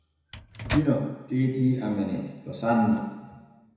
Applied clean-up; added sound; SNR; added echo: none; Microwave oven; 9 dB; reverberation time 1.0 s.